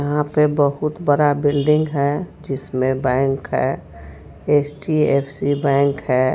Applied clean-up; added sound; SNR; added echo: none; none; none; none.